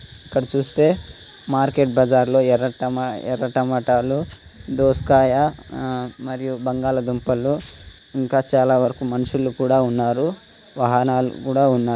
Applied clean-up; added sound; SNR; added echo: none; none; none; none.